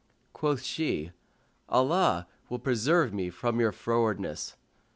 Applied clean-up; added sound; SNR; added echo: none; none; none; none.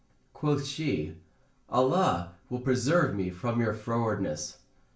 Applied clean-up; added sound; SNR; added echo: none; none; none; reverberation time 0.3 s.